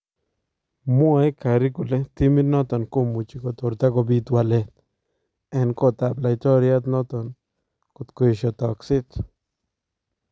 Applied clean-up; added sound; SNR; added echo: none; none; none; none.